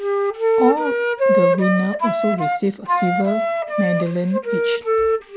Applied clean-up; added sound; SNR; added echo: none; Wind instrument, woodwind instrument; -3 dB; none.